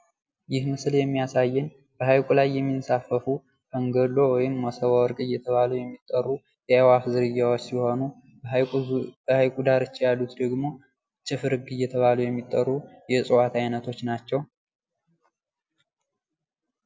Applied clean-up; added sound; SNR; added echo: none; none; none; none.